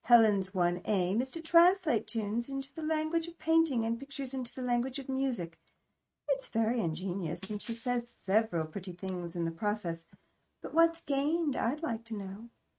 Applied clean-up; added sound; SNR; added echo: neural mask model RNNoise.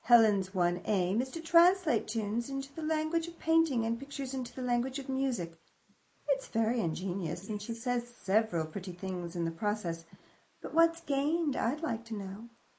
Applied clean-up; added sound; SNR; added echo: neural mask model Resemble Enhance denoiser.